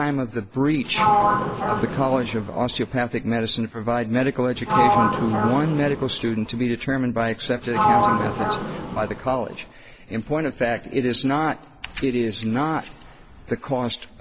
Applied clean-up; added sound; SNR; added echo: none; Sliding door; -1 dB; none.